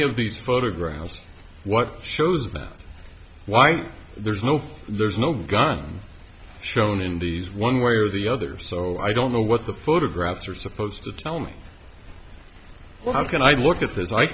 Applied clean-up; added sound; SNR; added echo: none; none; none; none.